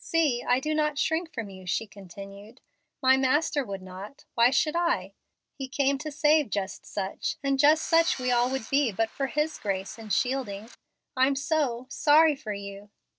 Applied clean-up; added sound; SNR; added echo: neural separator model SepFormer DNS4.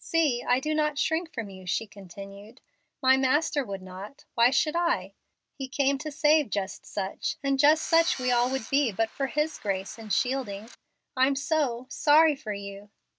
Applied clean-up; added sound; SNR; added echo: none; Tools; 15 dB; none.